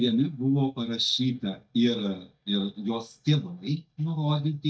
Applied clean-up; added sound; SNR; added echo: neural mask model DeepFilterNet 3.